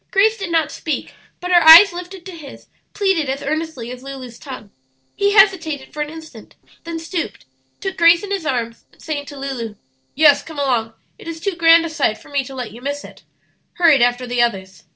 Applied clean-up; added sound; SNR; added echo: neural separator model SepFormer DNS4.